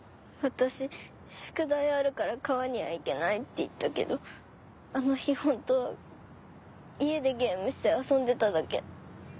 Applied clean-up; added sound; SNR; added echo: none; none; none; none.